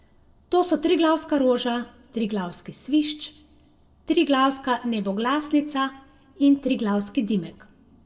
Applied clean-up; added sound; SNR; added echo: none; none; none; reverberation time 0.6 s.